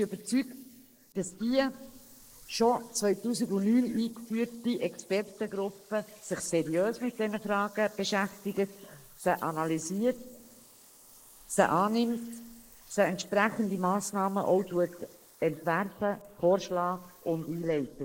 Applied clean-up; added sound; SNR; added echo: neural mask model Resemble Enhance denoiser.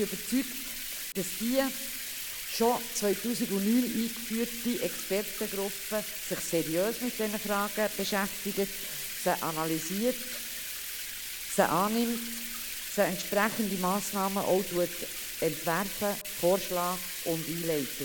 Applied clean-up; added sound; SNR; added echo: none; Bathtub (filling or washing); 6 dB; none.